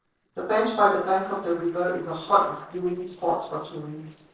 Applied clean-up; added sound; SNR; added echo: neural separator model SepFormer DNS4.